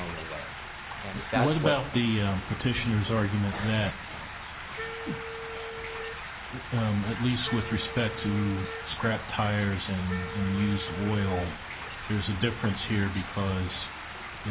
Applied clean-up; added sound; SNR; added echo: none; Wind instrument, woodwind instrument + Stream; 9 dB; none.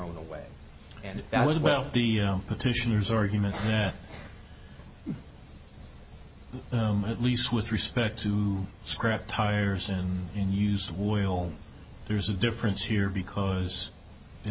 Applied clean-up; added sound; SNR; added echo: none; none; none; none.